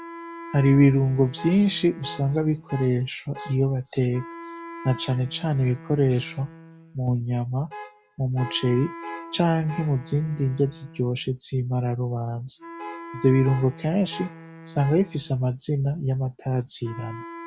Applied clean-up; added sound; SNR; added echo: none; Alarm / Car + Wind instrument, woodwind instrument; 16 dB; none.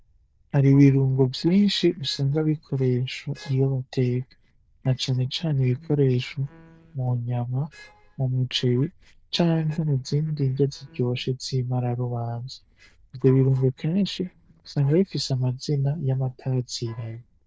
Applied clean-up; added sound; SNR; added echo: neural diffusion model UNIVERSE++.